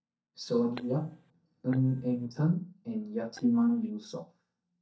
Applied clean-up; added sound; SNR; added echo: neural mask model DeepFilterNet 3.